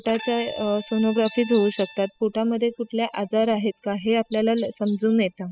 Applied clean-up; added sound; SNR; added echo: classical method spectral subtraction.